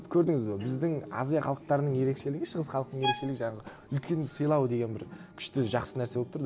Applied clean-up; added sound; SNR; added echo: none; Bowed string instrument; 8 dB; none.